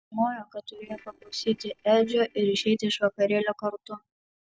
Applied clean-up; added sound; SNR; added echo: neural separator model SepFormer DNS4.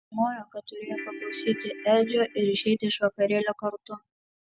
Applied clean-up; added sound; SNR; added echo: none; Ringtone / Keyboard (musical); 11 dB; none.